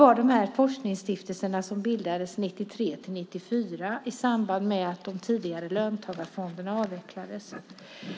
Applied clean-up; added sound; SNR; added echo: none; none; none; none.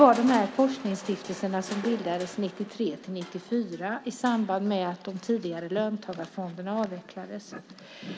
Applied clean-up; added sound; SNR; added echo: none; Crushing; 17 dB; none.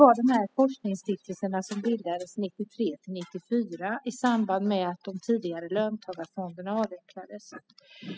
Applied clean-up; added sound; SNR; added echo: classical method spectral subtraction.